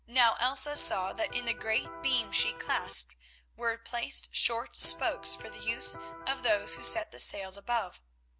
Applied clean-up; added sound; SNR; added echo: none; Electric guitar; 15 dB; none.